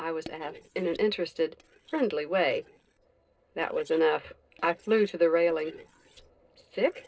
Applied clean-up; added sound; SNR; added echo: neural separator model SepFormer DNS4.